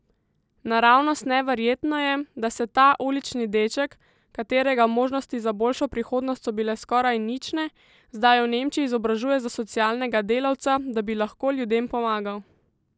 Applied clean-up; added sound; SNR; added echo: none; none; none; none.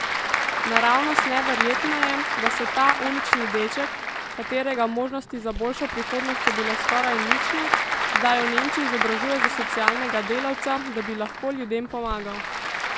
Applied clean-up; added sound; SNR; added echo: none; Applause / Crowd; -1 dB; none.